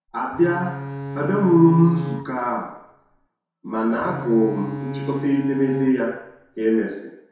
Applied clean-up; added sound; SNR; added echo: none; Bowed string instrument; 10 dB; reverberation time 0.7 s.